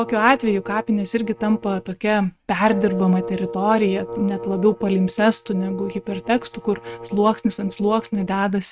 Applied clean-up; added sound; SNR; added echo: neural mask model RNNoise.